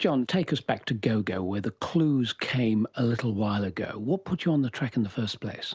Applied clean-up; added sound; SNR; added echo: none; none; none; none.